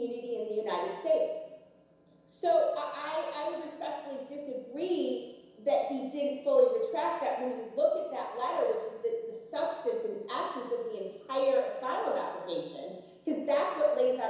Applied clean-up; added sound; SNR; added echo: none; none; none; reverberation time 1.0 s.